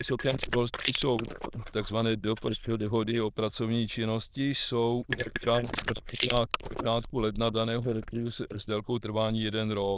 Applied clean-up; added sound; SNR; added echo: neural diffusion model UNIVERSE++.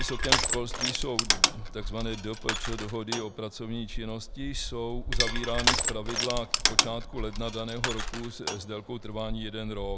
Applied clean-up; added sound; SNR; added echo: none; Crushing; -4 dB; none.